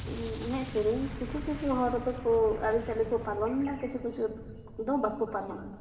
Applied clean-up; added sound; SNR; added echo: none; Explosion; 12 dB; reverberation time 1.9 s.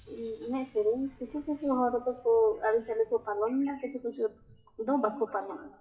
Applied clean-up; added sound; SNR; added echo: classical method WPE with log-MMSE.